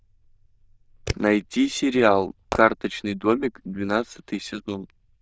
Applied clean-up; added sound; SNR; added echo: neural diffusion model UNIVERSE++.